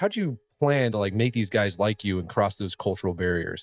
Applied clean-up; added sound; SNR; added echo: neural mask model DeepFilterNet 3.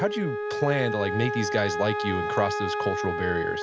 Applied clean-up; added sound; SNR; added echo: none; Wind instrument, woodwind instrument; 1 dB; none.